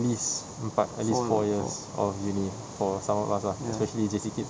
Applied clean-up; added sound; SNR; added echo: none; none; none; none.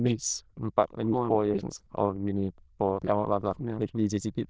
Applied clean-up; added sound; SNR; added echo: neural diffusion model UNIVERSE++.